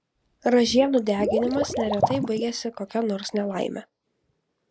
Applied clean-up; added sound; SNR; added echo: none; Liquid; 6 dB; none.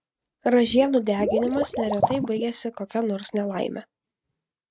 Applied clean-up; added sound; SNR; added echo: neural mask model RNNoise.